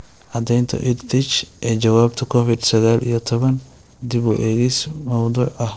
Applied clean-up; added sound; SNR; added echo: neural separator model SepFormer DNS4.